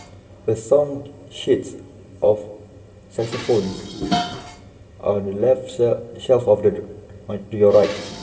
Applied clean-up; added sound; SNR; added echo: none; Dishes, pots, and pans; 13 dB; reverberation time 2.3 s.